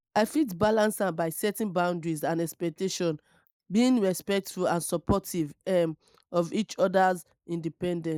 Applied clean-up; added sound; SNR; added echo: neural mask model Resemble Enhance denoiser.